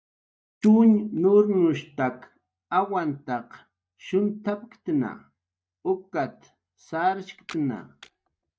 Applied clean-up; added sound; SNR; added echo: neural mask model DeepFilterNet 3.